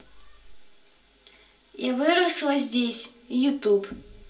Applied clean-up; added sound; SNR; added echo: none; none; none; reverberation time 0.3 s.